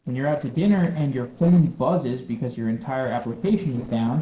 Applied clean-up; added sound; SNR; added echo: neural separator model SepFormer DNS4.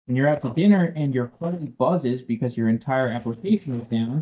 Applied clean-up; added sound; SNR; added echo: neural mask model DeepFilterNet 3.